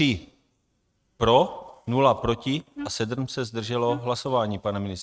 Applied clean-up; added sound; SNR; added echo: neural mask model RNNoise.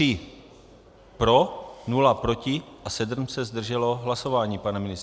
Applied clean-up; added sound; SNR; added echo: none; none; none; none.